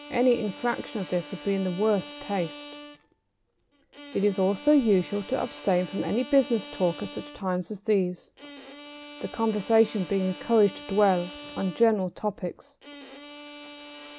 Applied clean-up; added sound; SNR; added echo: none; Bowed string instrument; 16 dB; none.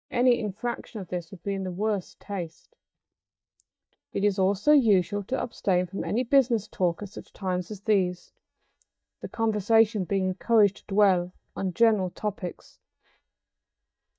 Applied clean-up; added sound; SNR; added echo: neural mask model DeepFilterNet 3.